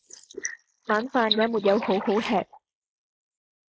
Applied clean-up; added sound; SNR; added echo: neural mask model Resemble Enhance denoiser.